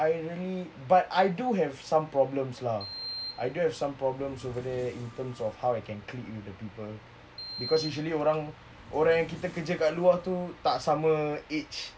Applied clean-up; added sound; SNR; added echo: none; Sliding door; 16 dB; none.